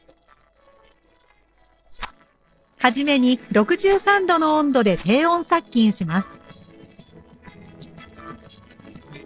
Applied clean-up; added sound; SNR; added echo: neural separator model SepFormer DNS4.